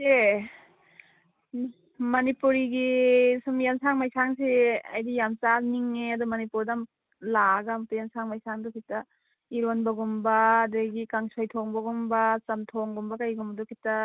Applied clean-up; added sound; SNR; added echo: none; none; none; none.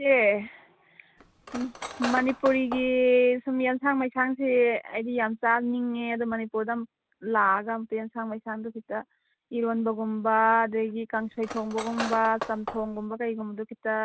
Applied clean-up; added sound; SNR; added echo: none; Cutlery, silverware; 10 dB; none.